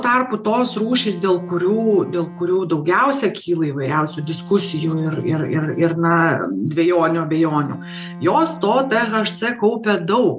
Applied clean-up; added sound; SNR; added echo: none; Bowed string instrument; 16 dB; none.